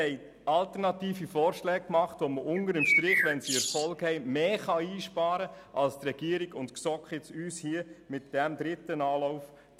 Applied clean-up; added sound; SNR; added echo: none; Bird; -2 dB; none.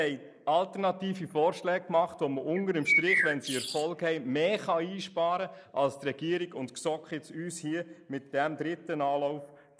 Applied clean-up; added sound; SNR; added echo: neural mask model Resemble Enhance denoiser.